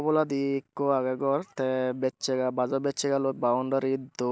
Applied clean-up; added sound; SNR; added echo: none; none; none; none.